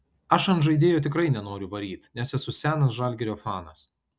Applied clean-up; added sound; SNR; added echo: none; none; none; none.